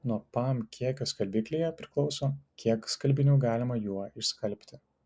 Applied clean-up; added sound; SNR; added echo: none; none; none; none.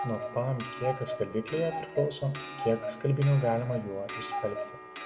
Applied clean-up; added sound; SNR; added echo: none; Clock; 7 dB; reverberation time 0.7 s.